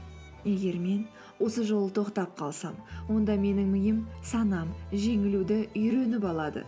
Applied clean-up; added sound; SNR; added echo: none; Bass guitar; 17 dB; none.